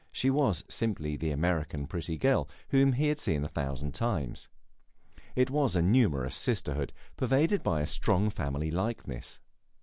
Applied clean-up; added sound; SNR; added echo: none; none; none; none.